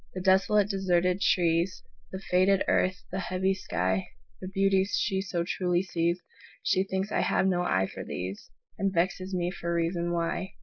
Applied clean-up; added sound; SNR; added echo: neural mask model Resemble Enhance denoiser.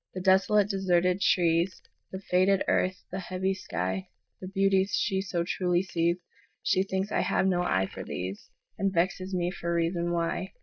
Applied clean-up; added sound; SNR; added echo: neural mask model DeepFilterNet 3.